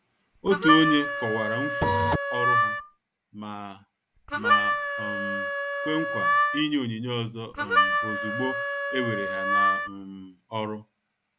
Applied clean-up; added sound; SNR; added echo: none; Printer + Harmonica; -4 dB; none.